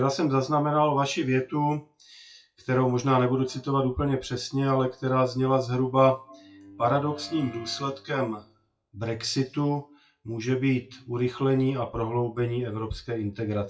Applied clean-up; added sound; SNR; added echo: classical method WPE with log-MMSE.